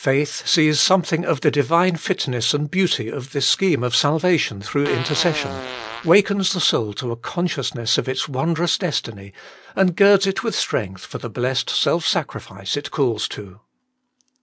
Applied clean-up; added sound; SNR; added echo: none; Fart; 10 dB; none.